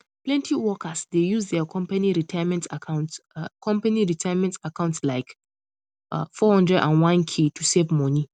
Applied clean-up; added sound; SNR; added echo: none; none; none; none.